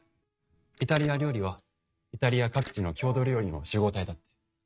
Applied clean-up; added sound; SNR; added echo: neural mask model RNNoise.